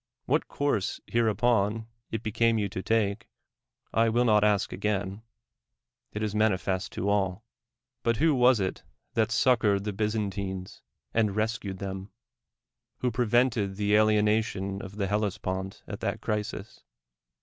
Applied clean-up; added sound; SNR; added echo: none; none; none; none.